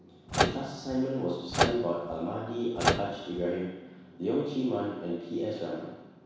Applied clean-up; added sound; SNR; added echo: none; Microwave oven; -1 dB; reverberation time 1.1 s.